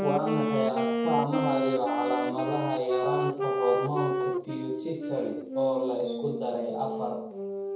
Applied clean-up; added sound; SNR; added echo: none; Wind instrument, woodwind instrument; 1 dB; reverberation time 0.7 s.